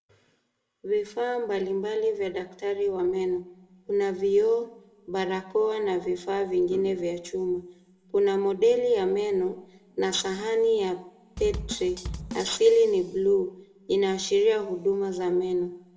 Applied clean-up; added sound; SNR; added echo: none; Bass drum / Snare drum; 11 dB; reverberation time 0.8 s.